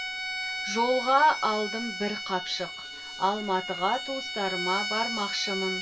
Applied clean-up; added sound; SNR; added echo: none; Bowed string instrument; 5 dB; reverberation time 0.2 s.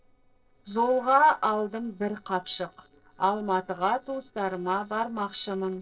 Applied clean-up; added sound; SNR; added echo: neural separator model SepFormer DNS4.